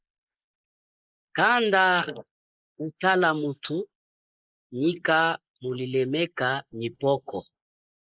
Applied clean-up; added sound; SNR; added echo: neural mask model Resemble Enhance denoiser.